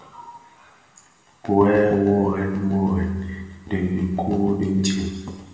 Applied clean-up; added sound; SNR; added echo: none; none; none; reverberation time 1.3 s.